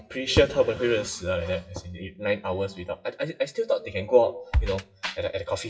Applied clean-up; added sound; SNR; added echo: classical method WPE with log-MMSE.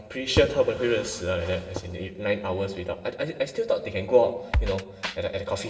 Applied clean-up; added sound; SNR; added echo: none; Drum kit; 3 dB; reverberation time 1.0 s.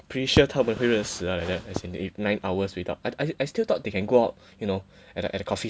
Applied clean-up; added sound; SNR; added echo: none; none; none; none.